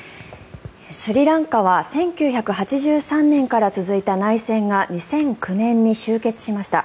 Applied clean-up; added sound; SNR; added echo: none; none; none; none.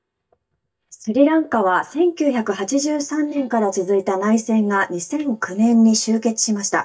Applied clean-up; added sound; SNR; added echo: neural mask model DeepFilterNet 3.